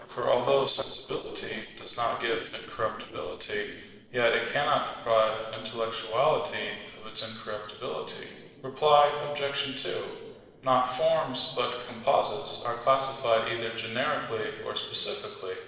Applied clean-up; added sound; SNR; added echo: neural separator model SepFormer DNS4.